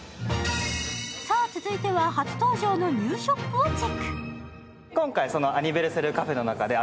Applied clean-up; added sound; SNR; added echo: none; none; none; none.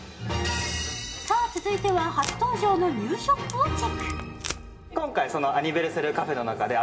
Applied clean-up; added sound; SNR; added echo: none; Packing tape, duct tape; 14 dB; reverberation time 0.8 s.